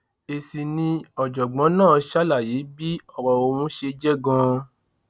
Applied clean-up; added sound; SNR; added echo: none; none; none; none.